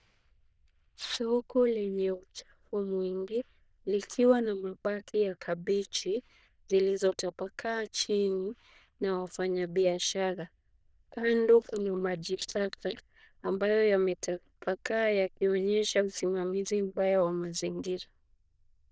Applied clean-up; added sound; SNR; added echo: neural diffusion model UNIVERSE++.